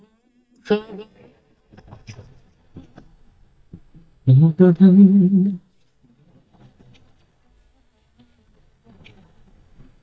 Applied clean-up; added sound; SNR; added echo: neural mask model DeepFilterNet 3.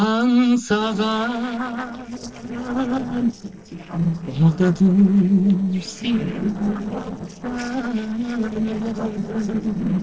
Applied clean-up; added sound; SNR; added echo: neural separator model SepFormer DNS4.